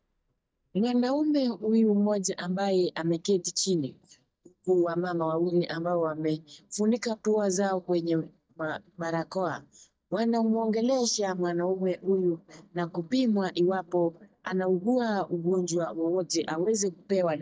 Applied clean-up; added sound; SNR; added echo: neural mask model DeepFilterNet 3.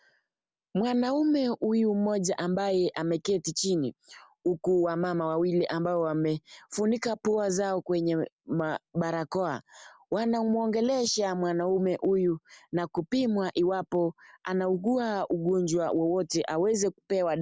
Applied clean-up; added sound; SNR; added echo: none; none; none; none.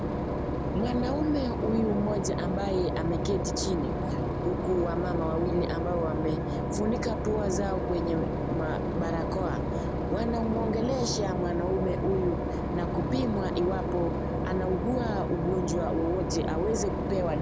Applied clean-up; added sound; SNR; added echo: none; Engine / Boat, Water vehicle; -1 dB; none.